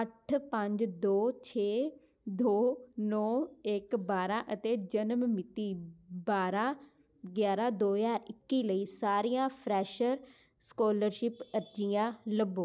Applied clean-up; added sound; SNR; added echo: none; none; none; none.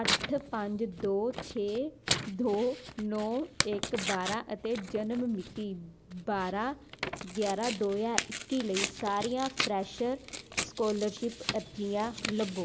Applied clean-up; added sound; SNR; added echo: none; Tearing; 5 dB; none.